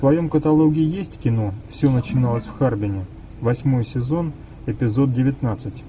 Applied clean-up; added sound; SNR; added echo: none; Sink (filling or washing) / Water; 14 dB; none.